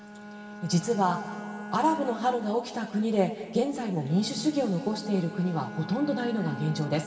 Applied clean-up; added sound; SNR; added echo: none; Bowed string instrument; 13 dB; reverberation time 2.4 s.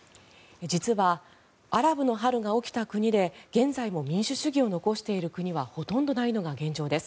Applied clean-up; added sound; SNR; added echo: none; none; none; none.